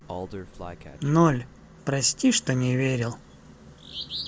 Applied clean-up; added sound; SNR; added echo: none; Bird vocalization, bird call, bird song; 15 dB; none.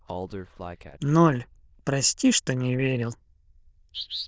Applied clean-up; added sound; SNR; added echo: neural diffusion model UNIVERSE++.